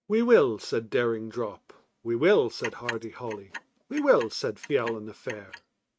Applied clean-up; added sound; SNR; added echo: neural mask model RNNoise.